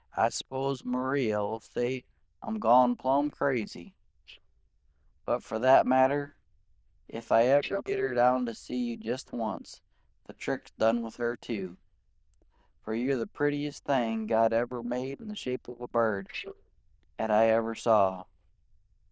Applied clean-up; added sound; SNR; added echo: neural diffusion model UNIVERSE++.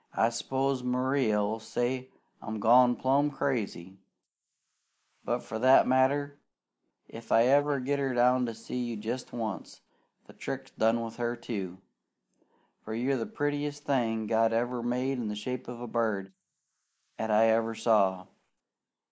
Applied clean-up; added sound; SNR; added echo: neural mask model Resemble Enhance denoiser.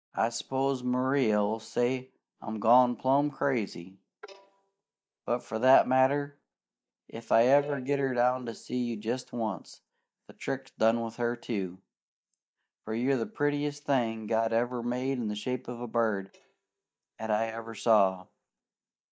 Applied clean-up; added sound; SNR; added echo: neural mask model DeepFilterNet 3.